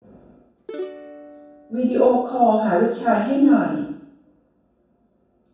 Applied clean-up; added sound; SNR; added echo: none; Plucked string instrument; 16 dB; reverberation time 0.7 s.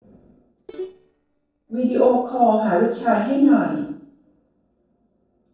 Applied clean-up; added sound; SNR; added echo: neural separator model SepFormer DNS4.